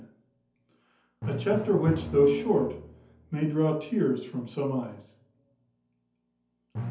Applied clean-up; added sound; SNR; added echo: none; Drum; 11 dB; reverberation time 0.5 s.